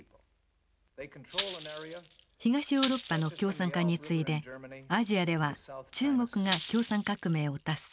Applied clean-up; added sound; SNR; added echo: none; Rattle (instrument); -4 dB; none.